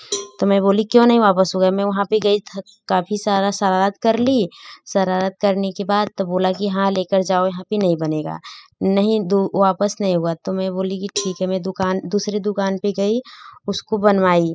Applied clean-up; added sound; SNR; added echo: classical method spectral subtraction.